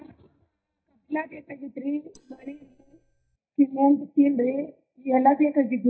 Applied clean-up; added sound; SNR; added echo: neural mask model DeepFilterNet 3.